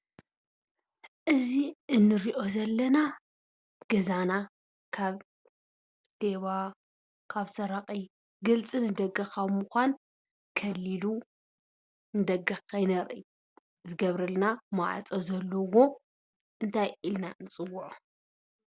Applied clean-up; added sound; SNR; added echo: none; none; none; none.